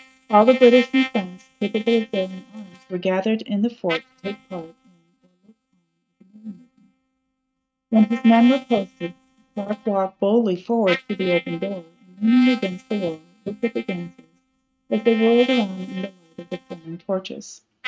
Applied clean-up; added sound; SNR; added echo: neural mask model RNNoise.